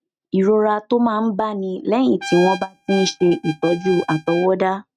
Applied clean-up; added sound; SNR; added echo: neural mask model RNNoise.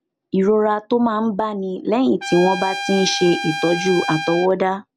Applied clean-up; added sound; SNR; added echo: none; Trumpet; 8 dB; none.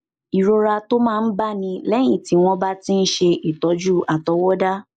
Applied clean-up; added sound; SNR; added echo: neural mask model Resemble Enhance denoiser.